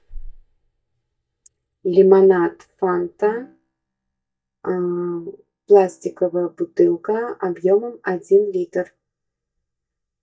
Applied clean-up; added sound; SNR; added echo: neural mask model DeepFilterNet 3.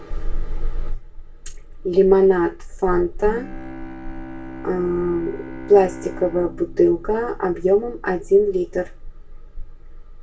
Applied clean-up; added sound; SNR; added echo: none; Bowed string instrument; 18 dB; reverberation time 0.2 s.